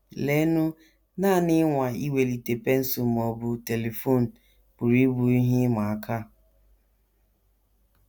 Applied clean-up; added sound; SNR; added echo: none; none; none; none.